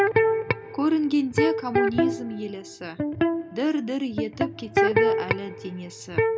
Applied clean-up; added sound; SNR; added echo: none; Electric guitar; -4 dB; none.